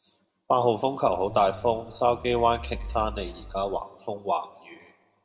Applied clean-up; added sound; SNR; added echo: none; Zipper (clothing); 12 dB; reverberation time 0.9 s.